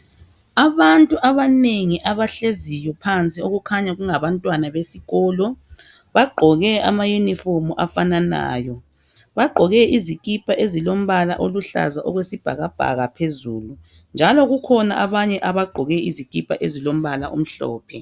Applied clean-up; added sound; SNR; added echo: none; none; none; none.